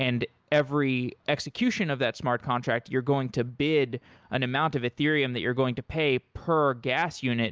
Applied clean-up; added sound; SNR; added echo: none; none; none; none.